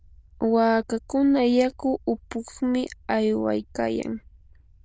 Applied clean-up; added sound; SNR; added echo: neural diffusion model UNIVERSE++.